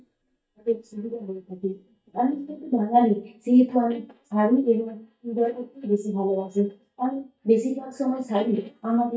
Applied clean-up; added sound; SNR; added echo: neural mask model DeepFilterNet 3.